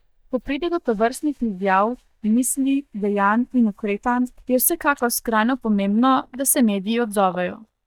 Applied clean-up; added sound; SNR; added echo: neural mask model DeepFilterNet 3.